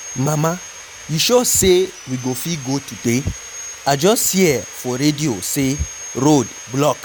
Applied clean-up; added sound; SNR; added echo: none; Sawing; 15 dB; none.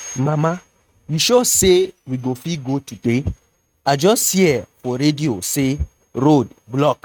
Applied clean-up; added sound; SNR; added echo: neural mask model RNNoise.